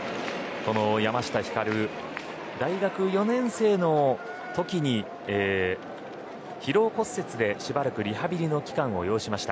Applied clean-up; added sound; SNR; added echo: none; none; none; none.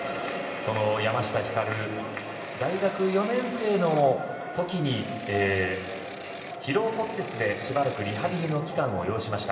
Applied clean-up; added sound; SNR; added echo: none; Ratchet, pawl / Percussion; 12 dB; reverberation time 2.0 s.